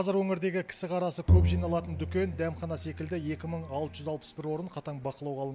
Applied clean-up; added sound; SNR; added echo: none; Bowed string instrument; -3 dB; none.